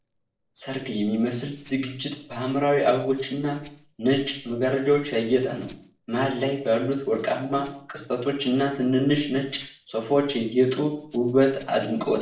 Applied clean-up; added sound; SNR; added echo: neural separator model SepFormer DNS4.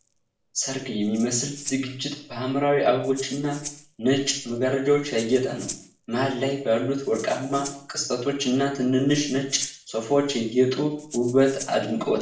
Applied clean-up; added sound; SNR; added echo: none; Rattle (instrument); 19 dB; reverberation time 0.5 s.